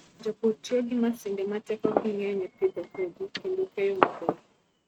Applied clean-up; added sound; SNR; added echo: neural mask model RNNoise.